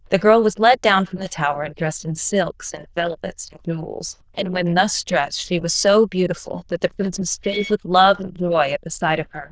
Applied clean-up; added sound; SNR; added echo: neural diffusion model UNIVERSE++.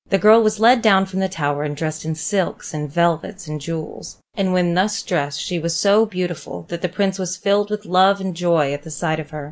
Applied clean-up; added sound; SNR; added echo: neural mask model Resemble Enhance denoiser.